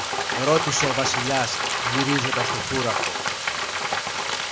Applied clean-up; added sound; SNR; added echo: none; Frying (food); -2 dB; none.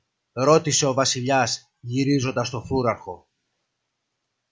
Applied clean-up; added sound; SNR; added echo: none; none; none; none.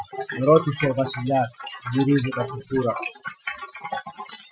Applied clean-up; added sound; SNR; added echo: classical method Wiener filter.